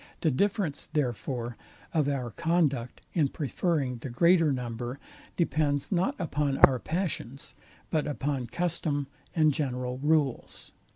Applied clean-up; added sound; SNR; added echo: none; Tap; 4 dB; none.